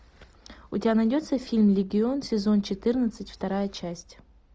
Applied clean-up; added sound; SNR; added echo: none; none; none; none.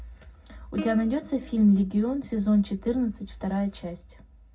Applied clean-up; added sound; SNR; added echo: none; Plucked string instrument; 19 dB; reverberation time 0.4 s.